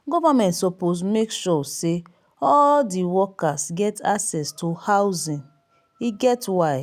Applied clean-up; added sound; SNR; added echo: none; none; none; none.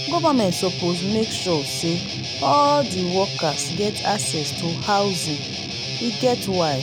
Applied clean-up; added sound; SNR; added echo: none; Guitar; 5 dB; none.